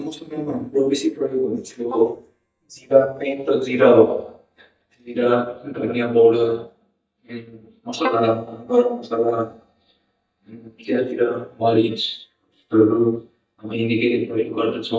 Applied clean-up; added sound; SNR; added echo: neural mask model DeepFilterNet 3.